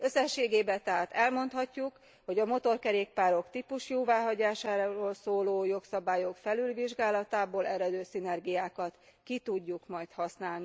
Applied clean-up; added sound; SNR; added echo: none; none; none; none.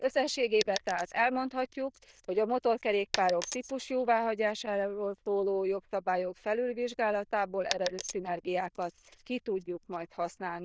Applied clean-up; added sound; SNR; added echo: neural diffusion model UNIVERSE++.